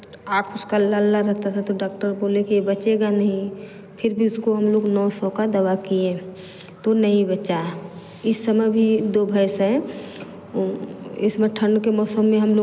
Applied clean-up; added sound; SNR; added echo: none; none; none; none.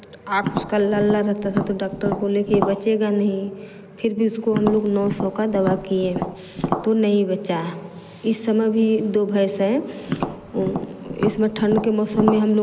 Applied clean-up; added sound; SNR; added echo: none; Tap; 7 dB; none.